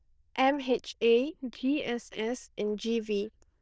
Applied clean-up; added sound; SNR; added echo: neural diffusion model UNIVERSE++.